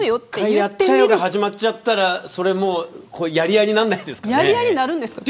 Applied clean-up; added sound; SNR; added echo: none; none; none; none.